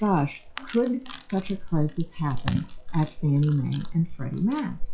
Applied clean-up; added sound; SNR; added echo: classical method WPE with log-MMSE.